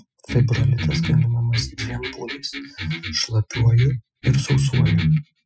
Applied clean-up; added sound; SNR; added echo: classical method Wiener filter.